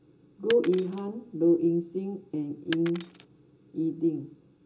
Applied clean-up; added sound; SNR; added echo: none; Shatter; 13 dB; reverberation time 0.2 s.